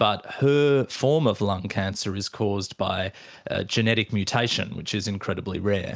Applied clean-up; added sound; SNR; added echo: none; none; none; none.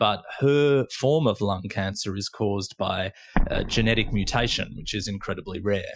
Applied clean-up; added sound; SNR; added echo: classical method Wiener filter.